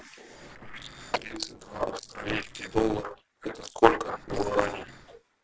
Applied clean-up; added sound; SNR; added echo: neural separator model SepFormer DNS4.